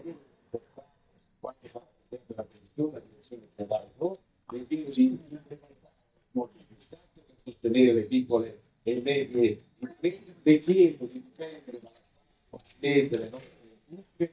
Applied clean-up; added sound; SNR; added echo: neural mask model DeepFilterNet 3.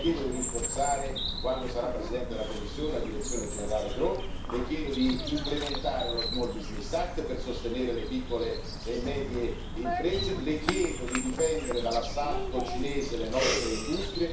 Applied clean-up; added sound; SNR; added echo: none; Bird vocalization, bird call, bird song; 2 dB; reverberation time 0.6 s.